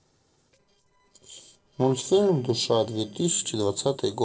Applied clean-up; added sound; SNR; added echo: neural separator model SepFormer DNS4.